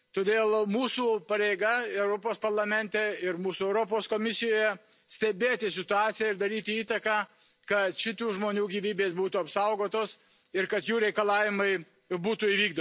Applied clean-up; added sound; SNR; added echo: none; none; none; none.